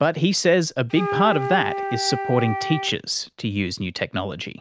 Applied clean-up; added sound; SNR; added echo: none; Wind instrument, woodwind instrument; 6 dB; none.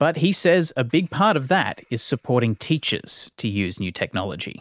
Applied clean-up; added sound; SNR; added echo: neural mask model Resemble Enhance denoiser.